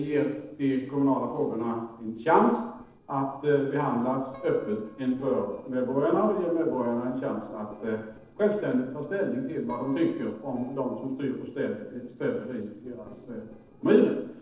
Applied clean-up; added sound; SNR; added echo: neural separator model SepFormer DNS4.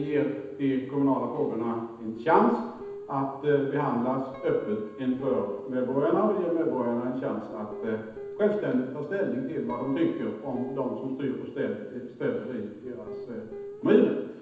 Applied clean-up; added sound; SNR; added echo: none; Guitar; 15 dB; reverberation time 0.9 s.